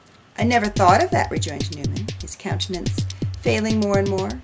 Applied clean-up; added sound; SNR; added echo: none; Drum kit; 4 dB; none.